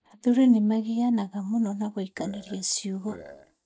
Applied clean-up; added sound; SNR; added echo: neural mask model DeepFilterNet 3.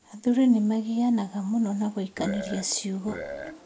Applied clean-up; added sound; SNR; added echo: none; Burping, eructation; 10 dB; none.